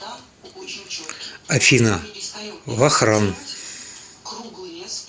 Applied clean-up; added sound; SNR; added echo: none; none; none; none.